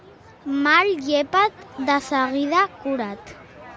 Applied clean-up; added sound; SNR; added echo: none; none; none; none.